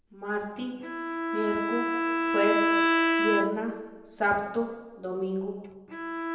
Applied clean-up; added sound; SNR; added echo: none; Bowed string instrument; -2 dB; reverberation time 1.0 s.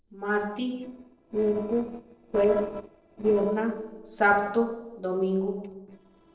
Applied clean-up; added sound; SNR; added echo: neural separator model SepFormer DNS4.